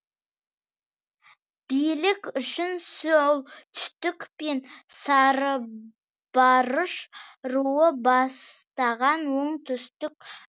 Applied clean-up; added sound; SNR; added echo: none; none; none; none.